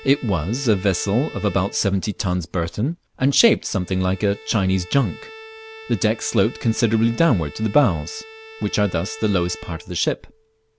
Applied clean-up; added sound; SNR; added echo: none; Bowed string instrument; 19 dB; none.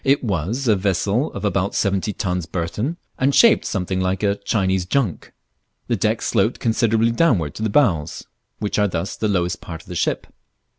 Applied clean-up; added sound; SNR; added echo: none; none; none; none.